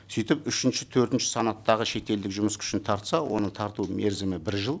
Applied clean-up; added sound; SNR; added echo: none; none; none; none.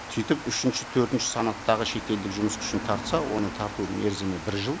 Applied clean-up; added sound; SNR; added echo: none; Water; 10 dB; none.